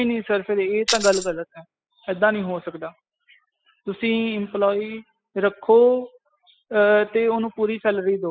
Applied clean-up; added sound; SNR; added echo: classical method spectral subtraction.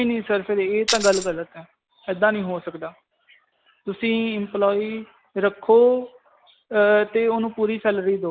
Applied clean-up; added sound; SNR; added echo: none; Tambourine; 4 dB; none.